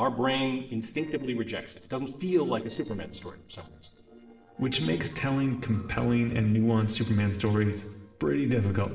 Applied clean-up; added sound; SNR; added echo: neural separator model SepFormer DNS4.